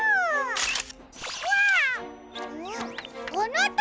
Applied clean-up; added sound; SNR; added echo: none; none; none; none.